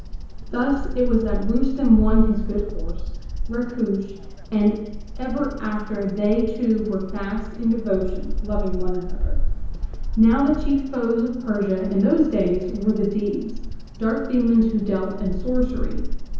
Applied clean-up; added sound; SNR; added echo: none; Bird vocalization, bird call, bird song; 3 dB; reverberation time 1.0 s.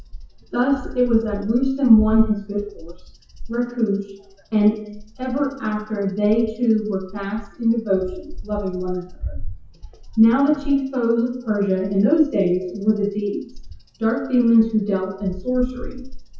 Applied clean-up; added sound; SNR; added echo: classical method WPE with log-MMSE.